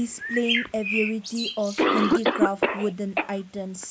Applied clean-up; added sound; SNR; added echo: none; Bird + Cough; -2 dB; none.